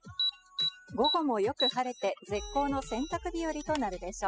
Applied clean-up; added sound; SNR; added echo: classical method spectral subtraction.